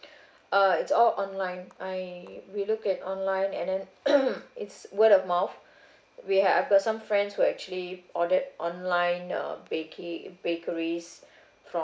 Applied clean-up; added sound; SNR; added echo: none; none; none; none.